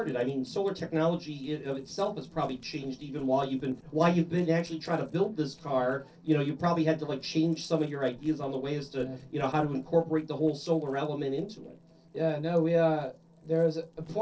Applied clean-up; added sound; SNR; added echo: neural separator model SepFormer DNS4.